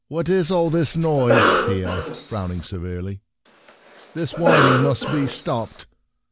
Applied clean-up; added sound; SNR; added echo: none; Cough; 0 dB; none.